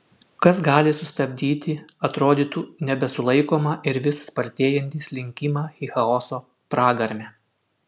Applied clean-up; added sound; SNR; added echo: none; none; none; none.